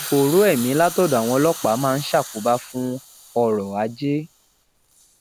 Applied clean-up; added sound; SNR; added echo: none; Hiss; 14 dB; none.